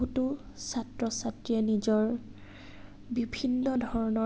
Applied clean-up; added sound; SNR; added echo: none; none; none; none.